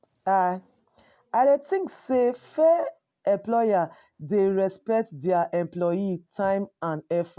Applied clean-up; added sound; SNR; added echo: none; none; none; none.